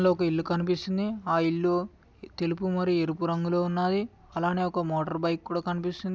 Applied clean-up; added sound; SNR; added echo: none; none; none; none.